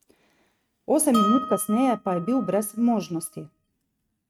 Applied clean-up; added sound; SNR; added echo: neural mask model RNNoise.